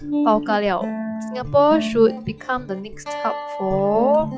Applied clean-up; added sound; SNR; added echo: classical method log-MMSE.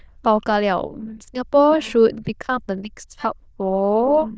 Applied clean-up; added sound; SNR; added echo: neural diffusion model UNIVERSE++.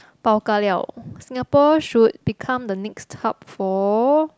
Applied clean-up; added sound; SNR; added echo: none; none; none; none.